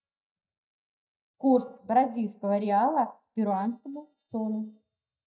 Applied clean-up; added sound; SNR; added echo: neural mask model DeepFilterNet 3.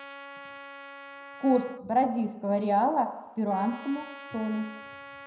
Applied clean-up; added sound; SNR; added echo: none; Trumpet; 16 dB; reverberation time 0.8 s.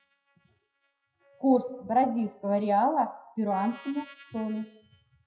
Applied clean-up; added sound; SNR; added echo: classical method WPE with log-MMSE.